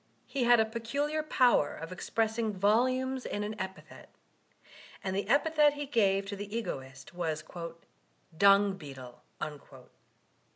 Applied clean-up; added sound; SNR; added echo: none; none; none; none.